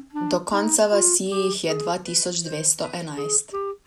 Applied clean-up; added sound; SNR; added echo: none; Wind instrument, woodwind instrument; 7 dB; none.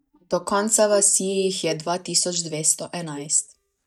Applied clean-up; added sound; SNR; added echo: neural mask model DeepFilterNet 3.